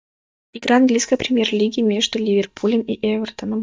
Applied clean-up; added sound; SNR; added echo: neural mask model DeepFilterNet 3.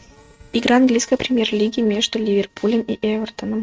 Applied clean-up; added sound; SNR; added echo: neural mask model RNNoise.